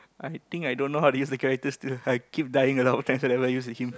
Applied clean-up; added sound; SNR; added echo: none; none; none; none.